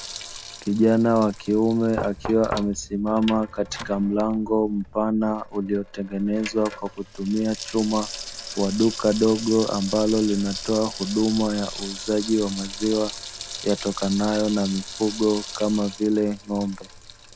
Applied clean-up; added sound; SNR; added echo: none; Sink (filling or washing) / Water tap, faucet + Knock; 13 dB; none.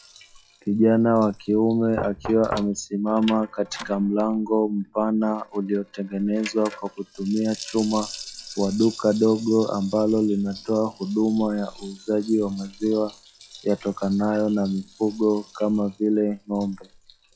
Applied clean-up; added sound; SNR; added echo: classical method log-MMSE.